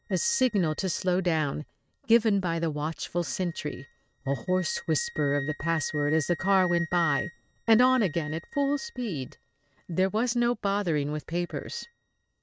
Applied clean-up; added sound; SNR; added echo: neural mask model RNNoise.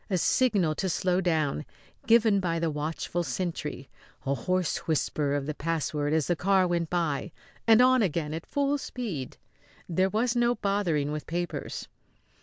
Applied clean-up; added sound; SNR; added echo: none; none; none; none.